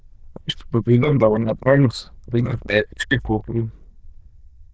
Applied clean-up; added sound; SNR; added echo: neural diffusion model UNIVERSE++.